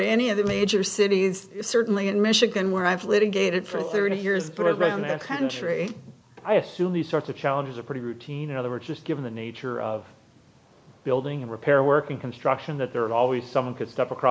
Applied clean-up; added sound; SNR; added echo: none; none; none; none.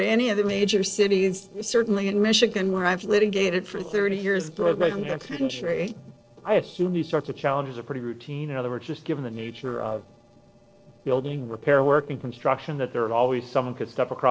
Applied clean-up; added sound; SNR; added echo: neural separator model SepFormer DNS4.